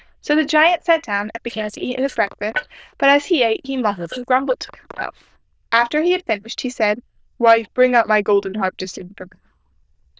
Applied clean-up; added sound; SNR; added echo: neural diffusion model UNIVERSE++.